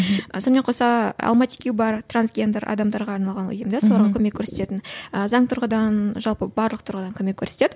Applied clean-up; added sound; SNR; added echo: none; none; none; none.